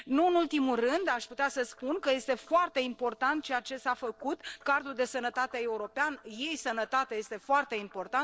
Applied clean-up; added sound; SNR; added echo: neural separator model SepFormer DNS4.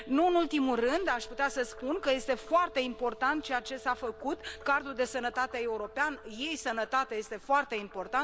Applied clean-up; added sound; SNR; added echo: none; Wind instrument, woodwind instrument + Frog; 17 dB; none.